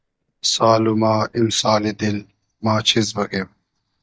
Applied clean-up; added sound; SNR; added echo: neural mask model DeepFilterNet 3.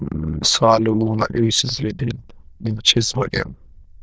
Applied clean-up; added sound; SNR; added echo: neural diffusion model UNIVERSE++.